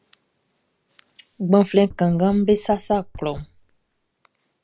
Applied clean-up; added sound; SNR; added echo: none; Knock; 19 dB; none.